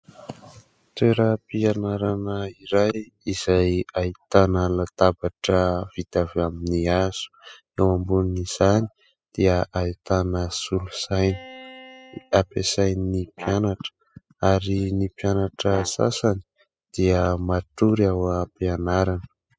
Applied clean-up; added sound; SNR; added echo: classical method spectral subtraction.